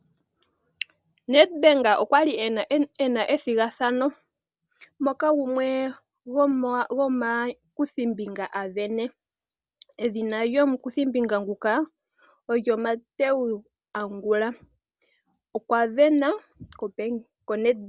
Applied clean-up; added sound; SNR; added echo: none; none; none; none.